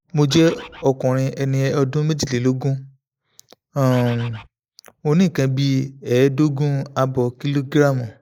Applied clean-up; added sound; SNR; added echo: neural mask model Resemble Enhance denoiser.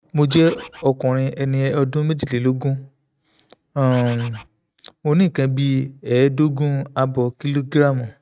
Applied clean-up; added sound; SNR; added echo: neural mask model RNNoise.